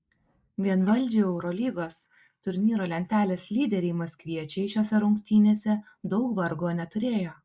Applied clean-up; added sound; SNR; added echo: neural mask model Resemble Enhance denoiser.